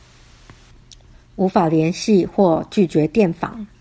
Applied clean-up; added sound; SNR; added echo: none; none; none; none.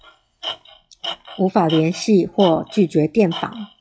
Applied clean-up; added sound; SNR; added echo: classical method log-MMSE.